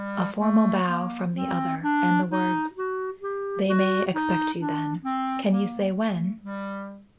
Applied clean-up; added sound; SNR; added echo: none; Wind instrument, woodwind instrument; 1 dB; none.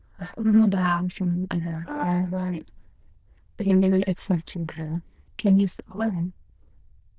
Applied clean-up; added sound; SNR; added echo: neural diffusion model UNIVERSE++.